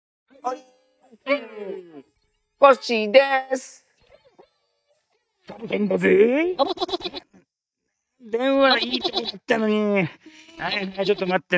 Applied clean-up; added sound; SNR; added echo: neural mask model DeepFilterNet 3.